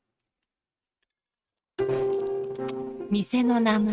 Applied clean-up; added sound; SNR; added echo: neural mask model RNNoise.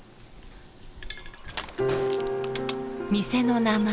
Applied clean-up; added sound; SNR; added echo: none; Explosion + Crushing; 13 dB; none.